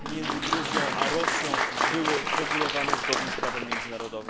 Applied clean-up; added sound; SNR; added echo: none; Applause; -5 dB; none.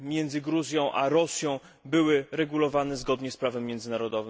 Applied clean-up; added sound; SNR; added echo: none; none; none; none.